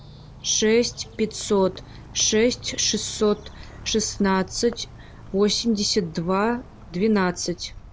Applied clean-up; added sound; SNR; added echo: none; Motorcycle + Bird; 18 dB; none.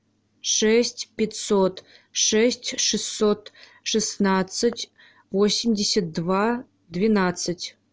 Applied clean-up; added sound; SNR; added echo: none; none; none; none.